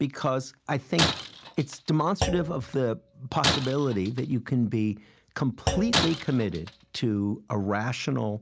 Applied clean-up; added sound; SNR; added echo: none; Thump, thud + Shatter; 5 dB; none.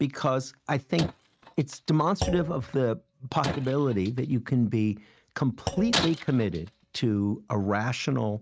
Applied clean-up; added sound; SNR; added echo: neural mask model RNNoise.